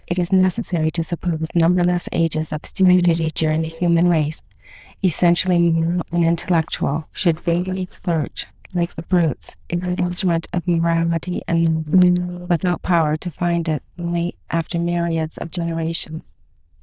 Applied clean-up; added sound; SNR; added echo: neural diffusion model UNIVERSE++.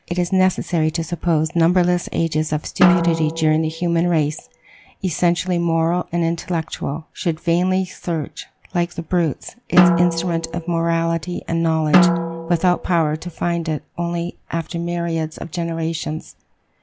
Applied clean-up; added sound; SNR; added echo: none; Drum; 1 dB; none.